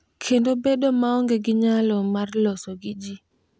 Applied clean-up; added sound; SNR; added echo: none; none; none; none.